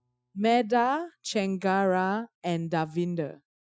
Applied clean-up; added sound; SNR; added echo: classical method Wiener filter.